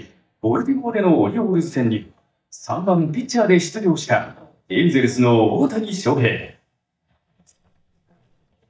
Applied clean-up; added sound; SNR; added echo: neural mask model DeepFilterNet 3.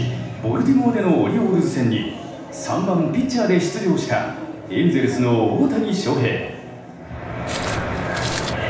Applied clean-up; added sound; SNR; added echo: none; Walk, footsteps; 11 dB; reverberation time 0.9 s.